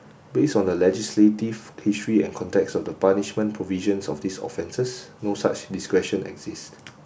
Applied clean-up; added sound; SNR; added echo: none; none; none; none.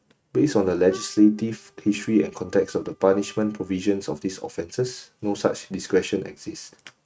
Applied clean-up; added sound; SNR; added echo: neural mask model RNNoise.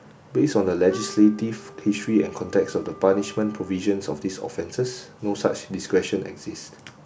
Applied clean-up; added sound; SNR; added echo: none; Wind instrument, woodwind instrument; 19 dB; none.